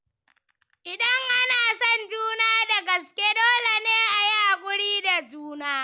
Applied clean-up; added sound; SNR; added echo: none; none; none; none.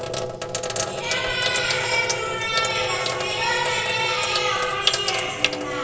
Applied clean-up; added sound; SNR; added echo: none; Sink (filling or washing); 2 dB; reverberation time 2.1 s.